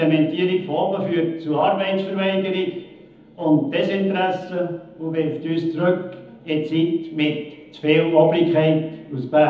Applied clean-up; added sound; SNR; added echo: none; none; none; reverberation time 1.0 s.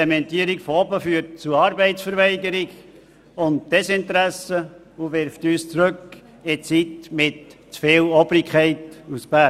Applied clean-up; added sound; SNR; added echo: none; none; none; none.